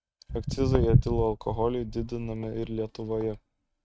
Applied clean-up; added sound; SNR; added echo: neural mask model RNNoise.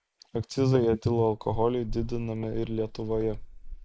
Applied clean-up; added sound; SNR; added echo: neural mask model Resemble Enhance denoiser.